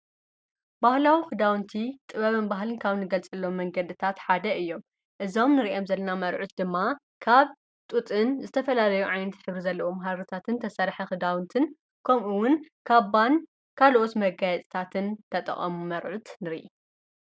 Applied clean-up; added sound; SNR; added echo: none; none; none; none.